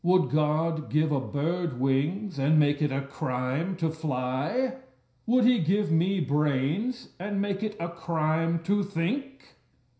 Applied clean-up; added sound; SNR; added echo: none; none; none; reverberation time 0.5 s.